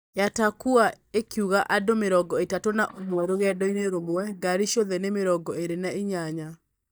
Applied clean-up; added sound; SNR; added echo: neural mask model DeepFilterNet 3.